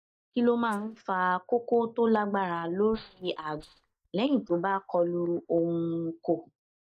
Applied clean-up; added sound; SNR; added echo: neural mask model DeepFilterNet 3.